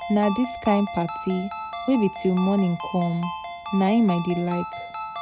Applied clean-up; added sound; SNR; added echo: none; Ringtone; 10 dB; none.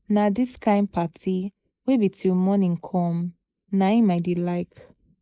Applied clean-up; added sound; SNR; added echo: neural mask model Resemble Enhance denoiser.